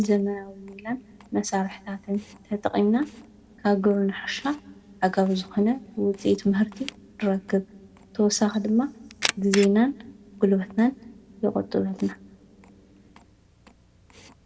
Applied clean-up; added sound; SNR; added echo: none; Camera; 16 dB; reverberation time 1.1 s.